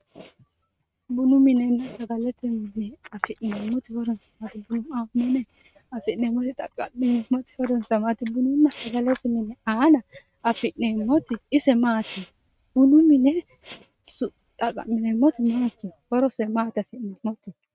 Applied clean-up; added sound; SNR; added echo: neural mask model RNNoise.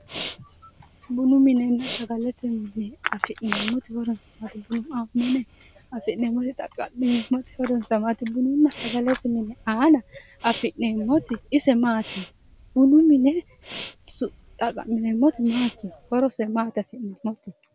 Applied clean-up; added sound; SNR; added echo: none; Respiratory sounds; 19 dB; none.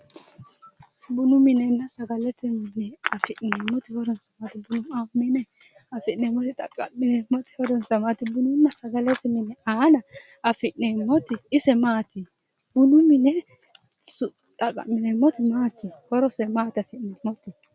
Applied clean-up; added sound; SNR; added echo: none; none; none; none.